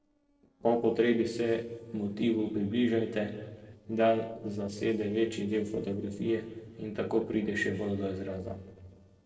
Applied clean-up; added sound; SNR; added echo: neural separator model SepFormer DNS4.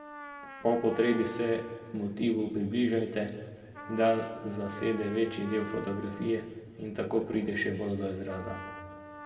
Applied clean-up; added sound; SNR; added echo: none; Trumpet; 16 dB; reverberation time 1.6 s.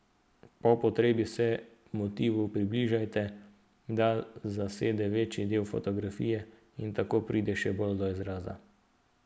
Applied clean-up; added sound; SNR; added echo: none; none; none; none.